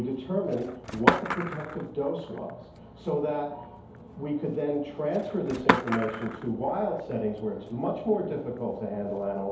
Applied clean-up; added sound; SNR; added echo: none; Skateboard; 4 dB; reverberation time 2.2 s.